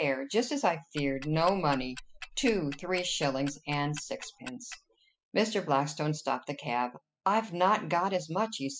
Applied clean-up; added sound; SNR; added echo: classical method spectral subtraction.